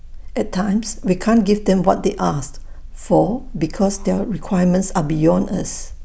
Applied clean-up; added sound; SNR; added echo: none; none; none; none.